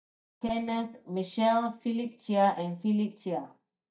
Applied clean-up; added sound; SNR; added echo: neural mask model DeepFilterNet 3.